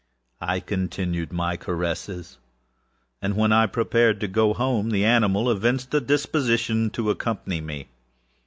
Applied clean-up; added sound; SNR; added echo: none; none; none; none.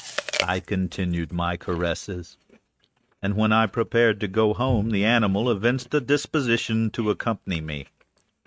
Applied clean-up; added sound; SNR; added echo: neural mask model RNNoise.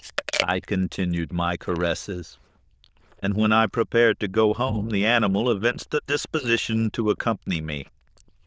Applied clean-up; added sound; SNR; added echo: neural diffusion model UNIVERSE++.